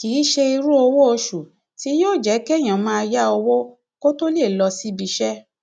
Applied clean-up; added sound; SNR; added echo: none; none; none; none.